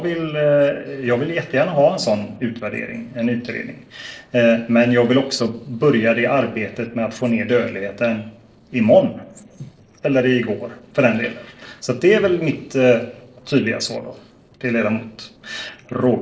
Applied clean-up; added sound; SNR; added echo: neural separator model SepFormer DNS4.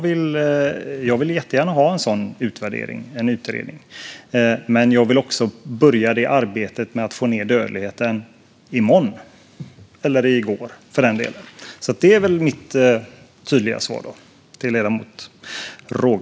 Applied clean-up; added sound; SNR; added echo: none; none; none; none.